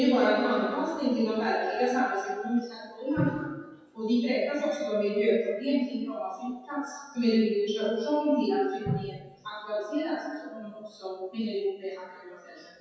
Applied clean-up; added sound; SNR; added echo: classical method WPE with log-MMSE.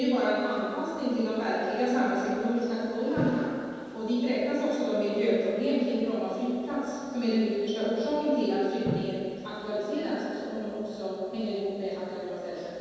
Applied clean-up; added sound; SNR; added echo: none; Drum; 16 dB; reverberation time 2.1 s.